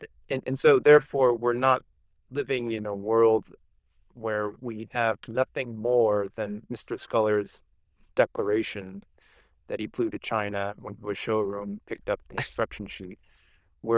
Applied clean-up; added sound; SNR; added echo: neural diffusion model UNIVERSE++.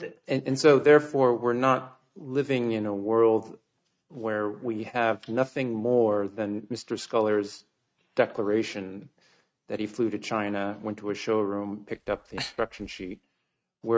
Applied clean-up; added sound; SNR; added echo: neural mask model RNNoise.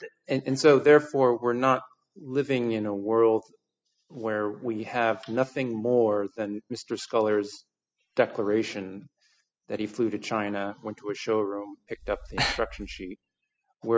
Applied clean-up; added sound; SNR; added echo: classical method spectral subtraction.